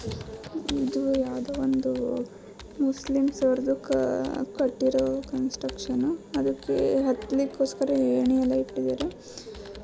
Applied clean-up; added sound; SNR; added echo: none; Computer keyboard; 20 dB; none.